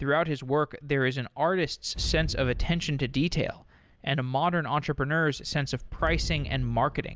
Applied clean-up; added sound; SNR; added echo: none; Explosion; 11 dB; none.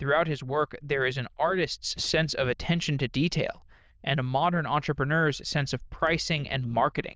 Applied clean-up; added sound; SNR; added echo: neural diffusion model UNIVERSE++.